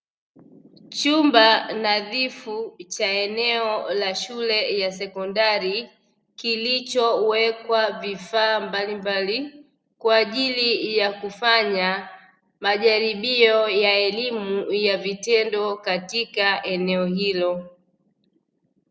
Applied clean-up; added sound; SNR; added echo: none; none; none; none.